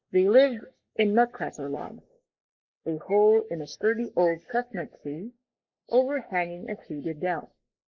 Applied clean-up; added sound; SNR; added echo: neural mask model Resemble Enhance denoiser.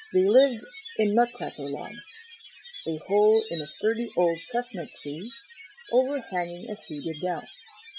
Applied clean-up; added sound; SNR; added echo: classical method Wiener filter.